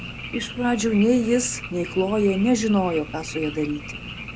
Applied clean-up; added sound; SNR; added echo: none; Frog; 12 dB; none.